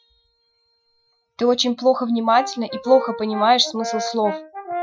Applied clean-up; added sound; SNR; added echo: classical method Wiener filter.